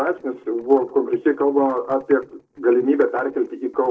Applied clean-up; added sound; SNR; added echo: neural separator model SepFormer DNS4.